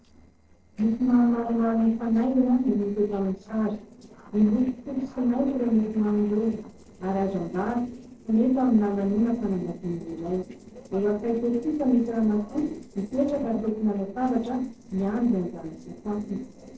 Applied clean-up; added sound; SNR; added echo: neural separator model SepFormer DNS4.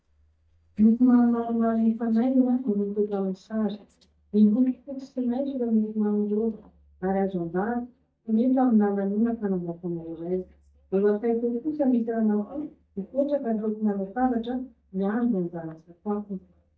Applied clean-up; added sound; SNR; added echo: neural mask model DeepFilterNet 3.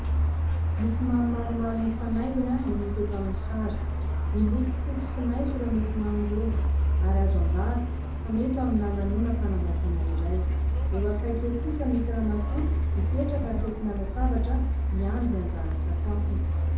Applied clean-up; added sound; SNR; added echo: none; Truck; -4 dB; reverberation time 2.6 s.